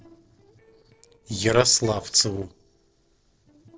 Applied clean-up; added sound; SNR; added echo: neural separator model SepFormer DNS4.